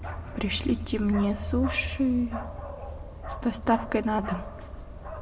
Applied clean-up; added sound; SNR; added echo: none; Bark; 6 dB; reverberation time 0.9 s.